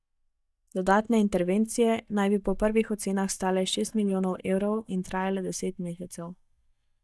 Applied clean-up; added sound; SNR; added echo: neural mask model DeepFilterNet 3.